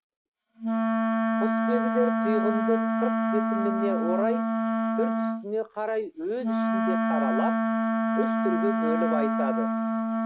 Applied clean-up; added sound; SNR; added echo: neural mask model RNNoise.